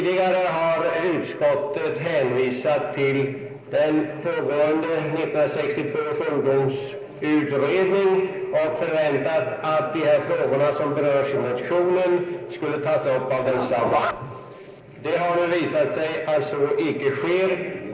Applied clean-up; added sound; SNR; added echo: neural separator model SepFormer DNS4.